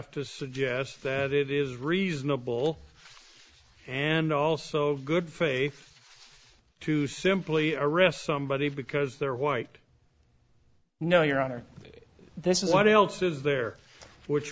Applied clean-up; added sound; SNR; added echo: none; none; none; none.